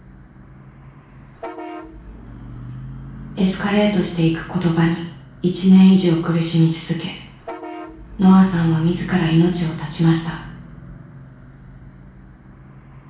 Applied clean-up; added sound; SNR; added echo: none; Bus / Vehicle horn, car horn, honking; 17 dB; reverberation time 0.6 s.